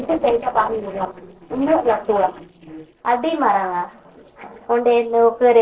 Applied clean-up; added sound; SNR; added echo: neural separator model SepFormer DNS4.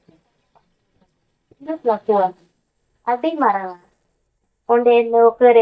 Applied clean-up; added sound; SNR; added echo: neural mask model DeepFilterNet 3.